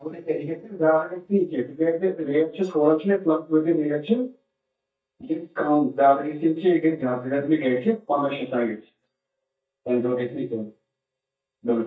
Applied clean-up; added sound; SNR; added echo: neural mask model DeepFilterNet 3.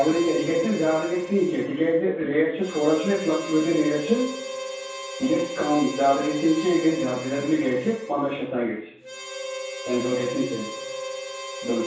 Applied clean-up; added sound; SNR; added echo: none; Harmonica; 10 dB; reverberation time 0.7 s.